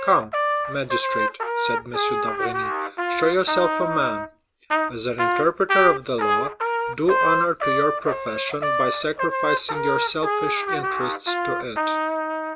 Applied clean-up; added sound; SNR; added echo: none; Trumpet; -1 dB; none.